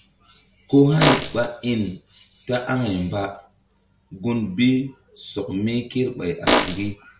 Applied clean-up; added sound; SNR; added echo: none; Fart; -3 dB; none.